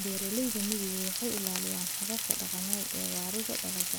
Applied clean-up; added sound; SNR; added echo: none; Frying (food); -3 dB; none.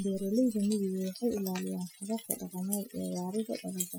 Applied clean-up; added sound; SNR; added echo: classical method Wiener filter.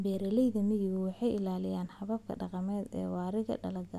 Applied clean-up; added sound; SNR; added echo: none; none; none; none.